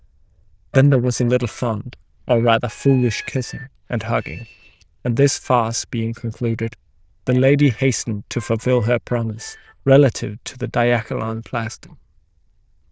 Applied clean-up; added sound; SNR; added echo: neural diffusion model UNIVERSE++.